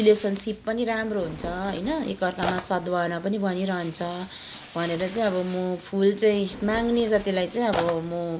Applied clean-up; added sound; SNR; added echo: none; Tearing; 13 dB; none.